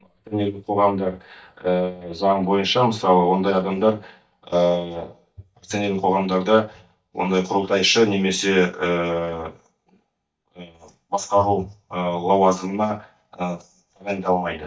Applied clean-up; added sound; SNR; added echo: neural mask model DeepFilterNet 3.